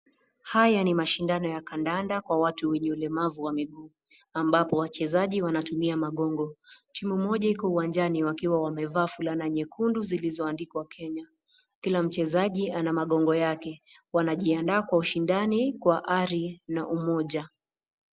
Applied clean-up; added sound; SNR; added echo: none; none; none; none.